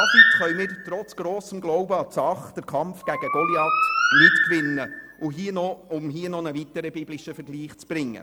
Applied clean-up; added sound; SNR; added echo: none; Bird; -4 dB; none.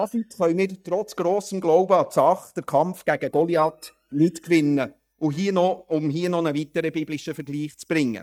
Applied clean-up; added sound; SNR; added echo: neural mask model DeepFilterNet 3.